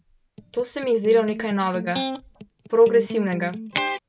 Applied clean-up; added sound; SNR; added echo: none; Electric guitar; 9 dB; none.